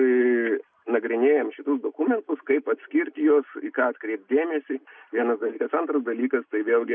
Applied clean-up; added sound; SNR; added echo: none; none; none; none.